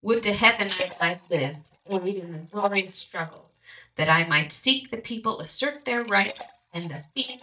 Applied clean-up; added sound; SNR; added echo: neural mask model DeepFilterNet 3.